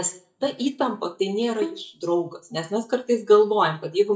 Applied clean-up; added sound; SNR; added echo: neural mask model DeepFilterNet 3.